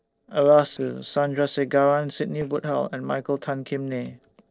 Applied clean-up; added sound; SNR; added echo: neural separator model SepFormer DNS4.